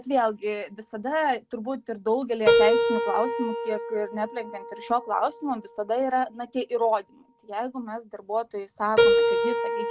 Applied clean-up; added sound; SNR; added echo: none; Keyboard (musical); -1 dB; none.